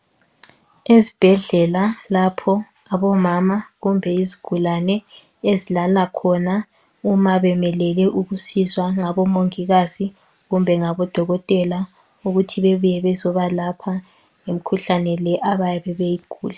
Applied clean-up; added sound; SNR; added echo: none; none; none; none.